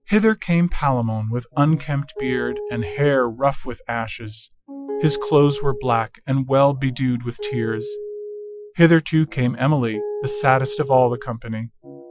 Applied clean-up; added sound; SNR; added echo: classical method Wiener filter.